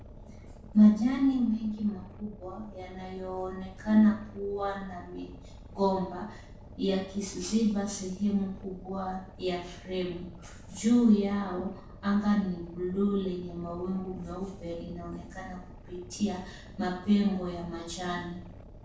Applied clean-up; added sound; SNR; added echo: none; Boat, Water vehicle; 17 dB; reverberation time 0.6 s.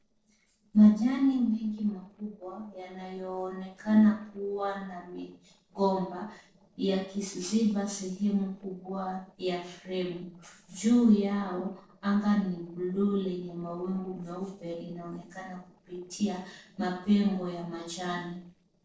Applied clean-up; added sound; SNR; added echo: neural separator model SepFormer DNS4.